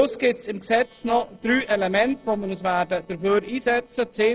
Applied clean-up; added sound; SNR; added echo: neural separator model SepFormer DNS4.